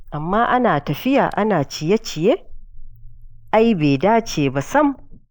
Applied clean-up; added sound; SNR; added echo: neural mask model Resemble Enhance denoiser.